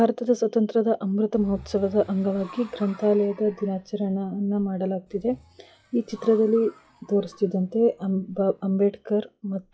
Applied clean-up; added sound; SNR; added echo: classical method log-MMSE.